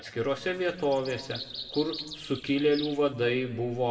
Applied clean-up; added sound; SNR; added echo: none; Bird vocalization, bird call, bird song; 14 dB; reverberation time 1.4 s.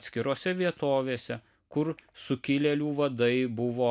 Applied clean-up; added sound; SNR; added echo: none; none; none; none.